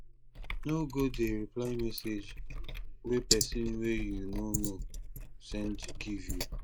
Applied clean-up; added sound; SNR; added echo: neural mask model Resemble Enhance denoiser.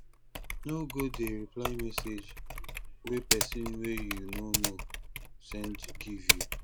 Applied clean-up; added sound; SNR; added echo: none; Typing; -4 dB; none.